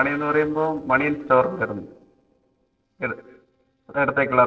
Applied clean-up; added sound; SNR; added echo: neural separator model SepFormer DNS4.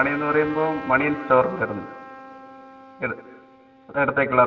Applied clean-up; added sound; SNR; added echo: none; Trumpet; 15 dB; reverberation time 2.4 s.